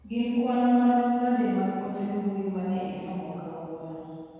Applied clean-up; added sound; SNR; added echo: none; none; none; reverberation time 2.1 s.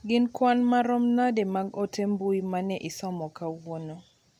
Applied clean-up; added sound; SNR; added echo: none; none; none; none.